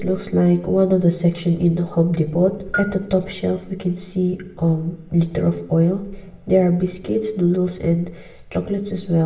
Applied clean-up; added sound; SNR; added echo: none; Bell; 14 dB; reverberation time 0.7 s.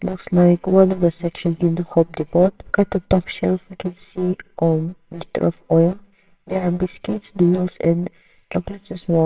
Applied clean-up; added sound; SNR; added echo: neural separator model SepFormer WHAMR!.